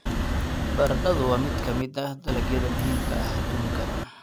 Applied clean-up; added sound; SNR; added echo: none; Wind; -3 dB; none.